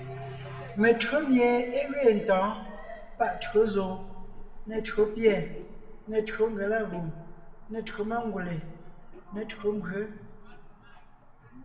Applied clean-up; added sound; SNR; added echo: none; Alarm; 14 dB; reverberation time 1.3 s.